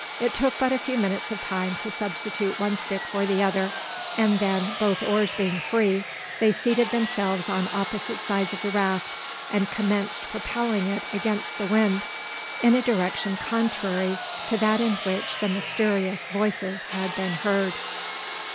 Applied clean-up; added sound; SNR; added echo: none; Sawing; 8 dB; none.